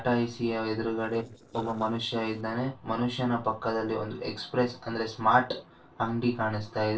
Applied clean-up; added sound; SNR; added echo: neural separator model SepFormer DNS4.